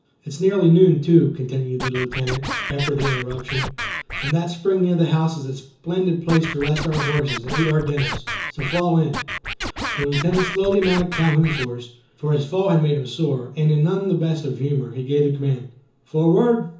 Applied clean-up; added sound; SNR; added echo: none; Scratching (performance technique); 7 dB; reverberation time 0.6 s.